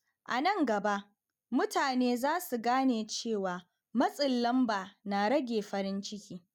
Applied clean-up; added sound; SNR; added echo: none; none; none; none.